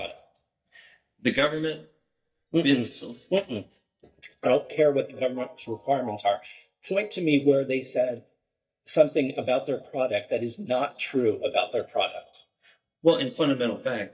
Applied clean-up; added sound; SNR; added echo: neural mask model DeepFilterNet 3.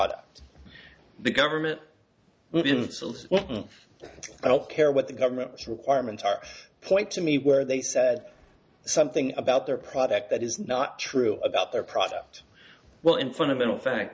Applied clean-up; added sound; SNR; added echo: none; none; none; none.